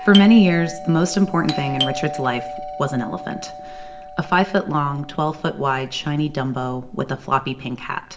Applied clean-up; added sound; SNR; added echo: none; Doorbell; 11 dB; reverberation time 0.6 s.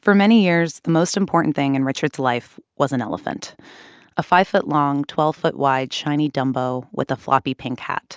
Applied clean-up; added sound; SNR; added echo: none; none; none; none.